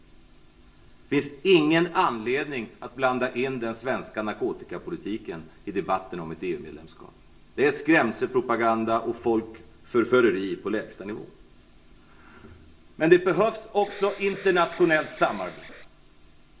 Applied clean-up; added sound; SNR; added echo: none; Alarm; 17 dB; reverberation time 0.4 s.